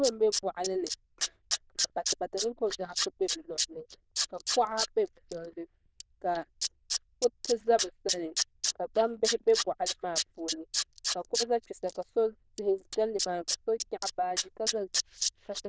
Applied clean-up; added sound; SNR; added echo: neural diffusion model UNIVERSE++.